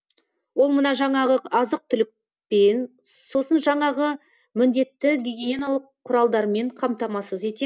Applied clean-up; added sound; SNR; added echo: none; none; none; none.